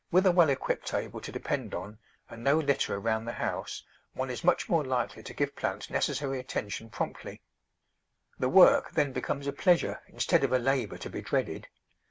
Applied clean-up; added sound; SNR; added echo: none; none; none; none.